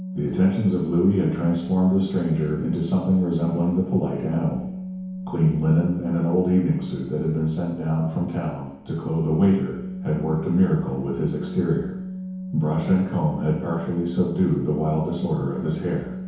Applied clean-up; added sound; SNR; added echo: none; Organ; 10 dB; reverberation time 1.0 s.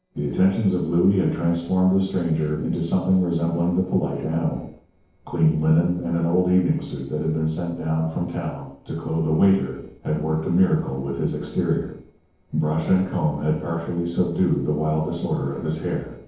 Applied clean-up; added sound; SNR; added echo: neural separator model SepFormer DNS4.